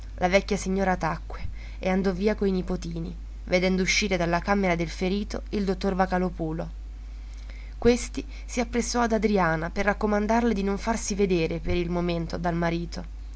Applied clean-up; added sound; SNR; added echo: none; none; none; none.